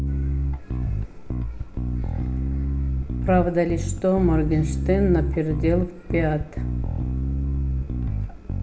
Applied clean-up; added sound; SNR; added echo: none; Bass guitar; 0 dB; reverberation time 1.9 s.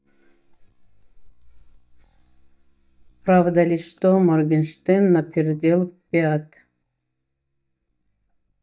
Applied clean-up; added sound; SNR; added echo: neural mask model DeepFilterNet 3.